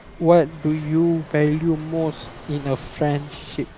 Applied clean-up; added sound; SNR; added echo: none; Fixed-wing aircraft, airplane; 18 dB; none.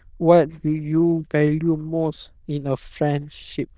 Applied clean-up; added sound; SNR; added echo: neural diffusion model UNIVERSE++.